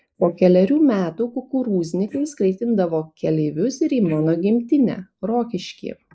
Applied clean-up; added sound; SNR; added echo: neural mask model Resemble Enhance denoiser.